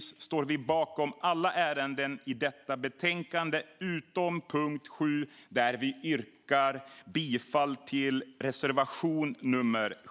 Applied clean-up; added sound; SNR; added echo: none; none; none; none.